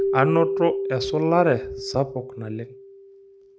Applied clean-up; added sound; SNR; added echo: none; Keyboard (musical); 4 dB; none.